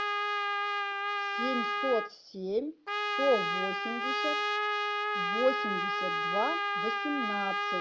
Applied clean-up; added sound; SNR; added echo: none; Trumpet; -3 dB; none.